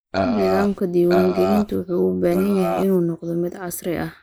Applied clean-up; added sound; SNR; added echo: neural mask model Resemble Enhance denoiser.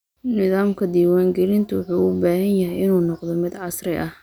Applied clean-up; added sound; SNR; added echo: none; none; none; none.